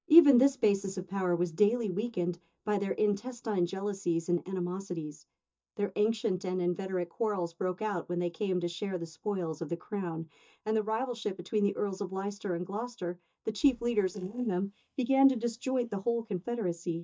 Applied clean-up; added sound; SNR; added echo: neural mask model DeepFilterNet 3.